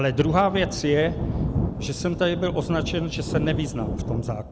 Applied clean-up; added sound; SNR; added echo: none; Thunder; 4 dB; none.